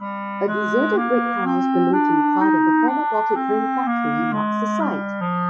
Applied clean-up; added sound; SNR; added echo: classical method Wiener filter.